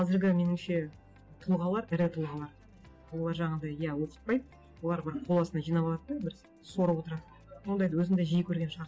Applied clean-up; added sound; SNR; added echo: none; none; none; none.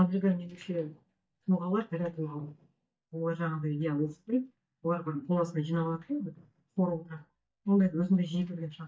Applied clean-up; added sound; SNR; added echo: neural mask model DeepFilterNet 3.